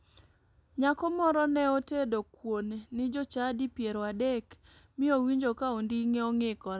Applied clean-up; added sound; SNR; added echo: none; none; none; none.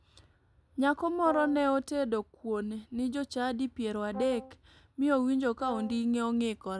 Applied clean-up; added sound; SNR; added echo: none; Brass instrument; 13 dB; none.